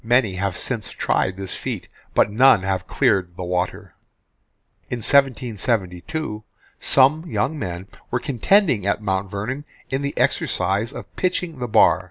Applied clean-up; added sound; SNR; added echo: none; none; none; none.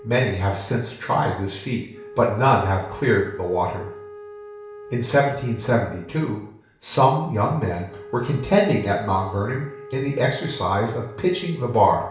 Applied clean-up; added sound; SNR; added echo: none; Wind instrument, woodwind instrument; 18 dB; reverberation time 0.6 s.